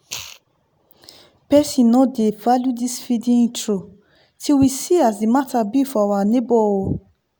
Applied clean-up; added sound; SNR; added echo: none; none; none; none.